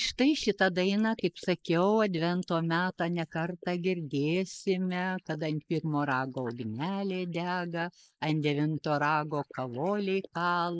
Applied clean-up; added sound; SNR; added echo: neural mask model Resemble Enhance denoiser.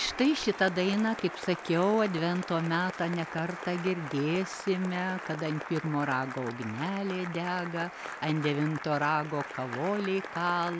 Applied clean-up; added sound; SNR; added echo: none; Applause; 11 dB; none.